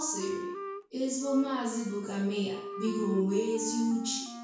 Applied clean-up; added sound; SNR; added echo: none; Wind instrument, woodwind instrument; 9 dB; reverberation time 0.6 s.